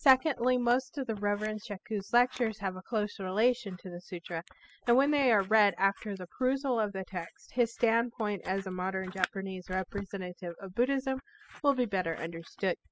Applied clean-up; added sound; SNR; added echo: classical method spectral subtraction.